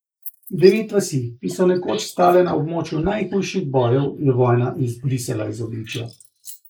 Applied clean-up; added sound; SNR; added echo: neural mask model Resemble Enhance denoiser.